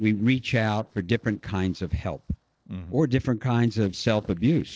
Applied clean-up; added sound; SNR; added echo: neural separator model SepFormer DNS4.